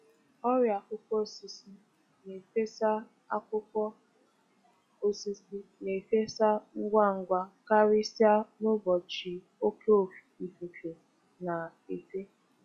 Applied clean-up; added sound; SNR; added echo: classical method log-MMSE.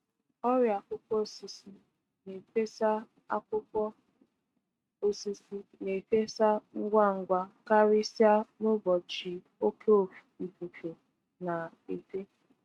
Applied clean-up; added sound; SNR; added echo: neural mask model RNNoise.